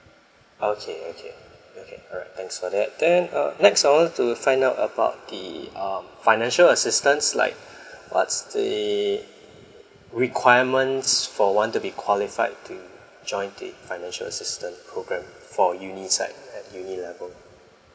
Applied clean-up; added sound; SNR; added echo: none; none; none; none.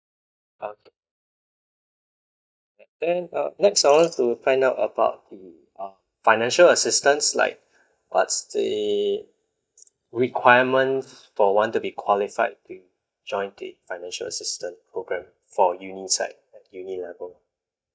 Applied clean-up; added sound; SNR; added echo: neural mask model DeepFilterNet 3.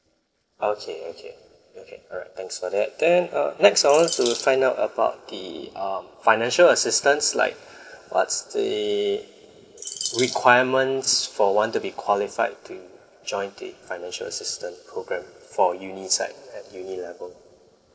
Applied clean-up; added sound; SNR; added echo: neural separator model SepFormer DNS4.